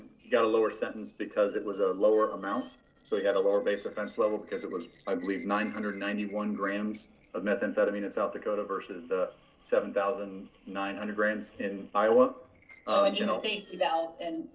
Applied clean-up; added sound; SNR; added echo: neural separator model SepFormer DNS4.